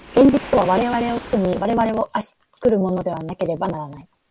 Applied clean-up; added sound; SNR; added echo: none; Waves, surf; 20 dB; none.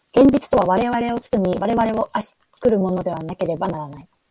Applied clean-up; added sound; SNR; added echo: none; none; none; none.